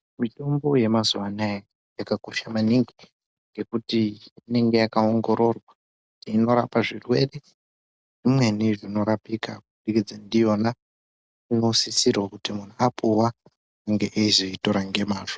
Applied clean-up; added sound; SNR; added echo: none; none; none; none.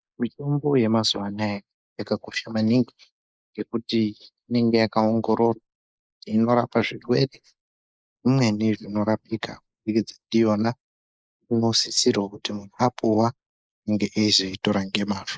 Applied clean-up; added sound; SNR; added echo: neural mask model Resemble Enhance denoiser.